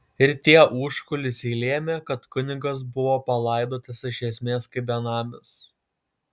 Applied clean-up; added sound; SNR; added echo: none; none; none; none.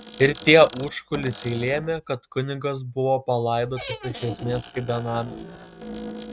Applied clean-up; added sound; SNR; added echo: neural mask model RNNoise.